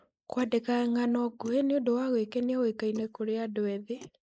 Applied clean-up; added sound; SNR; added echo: neural mask model Resemble Enhance denoiser.